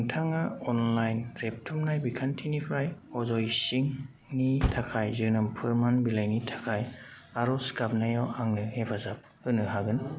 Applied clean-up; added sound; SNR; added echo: none; Motor vehicle (road); 14 dB; none.